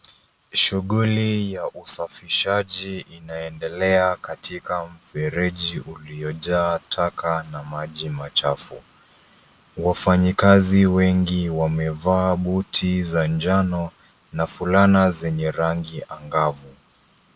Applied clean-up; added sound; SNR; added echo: none; none; none; none.